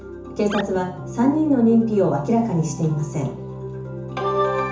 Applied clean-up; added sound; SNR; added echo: none; Animal; 16 dB; reverberation time 0.6 s.